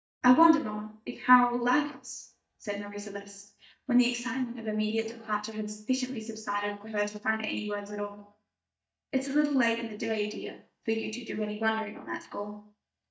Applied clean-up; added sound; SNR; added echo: neural mask model DeepFilterNet 3.